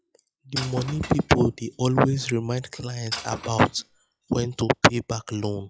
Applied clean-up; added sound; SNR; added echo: classical method log-MMSE.